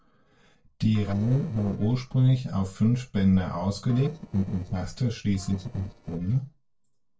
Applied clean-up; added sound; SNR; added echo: neural separator model SepFormer DNS4.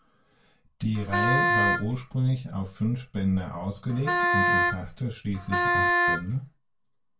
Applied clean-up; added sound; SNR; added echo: none; Wind instrument, woodwind instrument; -4 dB; reverberation time 0.2 s.